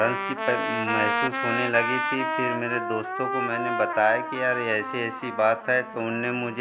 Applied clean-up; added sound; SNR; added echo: none; Trumpet; 2 dB; none.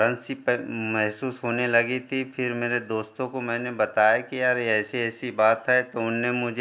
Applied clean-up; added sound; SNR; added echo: none; none; none; none.